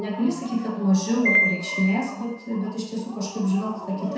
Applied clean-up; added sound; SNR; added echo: none; Piano; 2 dB; reverberation time 0.7 s.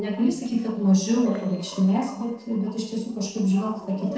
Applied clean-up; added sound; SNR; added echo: neural separator model SepFormer DNS4.